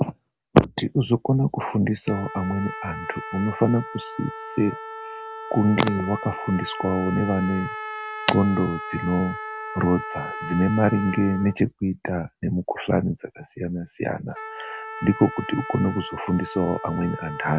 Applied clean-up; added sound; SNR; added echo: none; Trumpet; 11 dB; none.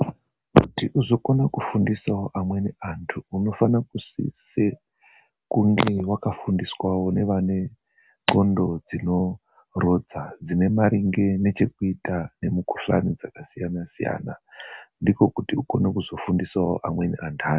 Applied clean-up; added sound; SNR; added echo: none; none; none; none.